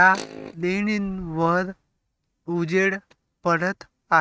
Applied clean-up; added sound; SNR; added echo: neural mask model RNNoise.